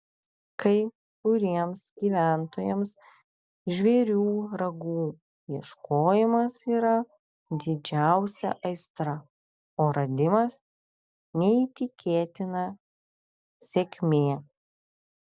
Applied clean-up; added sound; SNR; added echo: none; none; none; none.